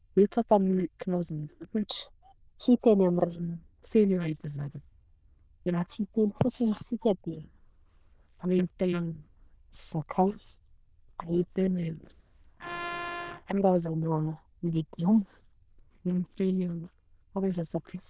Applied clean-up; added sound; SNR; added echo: neural diffusion model UNIVERSE++.